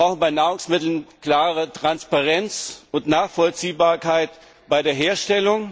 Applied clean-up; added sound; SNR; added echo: none; none; none; none.